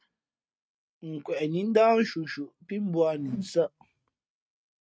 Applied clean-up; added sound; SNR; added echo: neural mask model RNNoise.